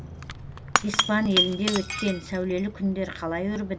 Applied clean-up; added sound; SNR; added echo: none; Shatter / Crushing; 2 dB; none.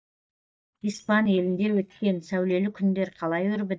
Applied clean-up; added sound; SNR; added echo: neural mask model DeepFilterNet 3.